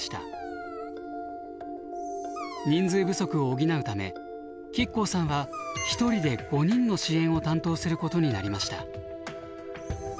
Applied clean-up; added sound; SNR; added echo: none; Dog; 18 dB; none.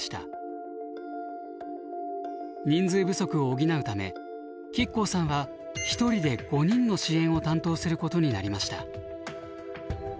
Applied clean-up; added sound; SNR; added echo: none; none; none; none.